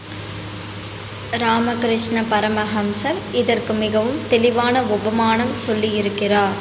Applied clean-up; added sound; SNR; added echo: none; none; none; none.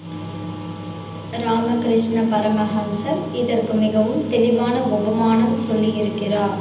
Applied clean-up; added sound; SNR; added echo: none; Wind instrument, woodwind instrument; 18 dB; reverberation time 0.8 s.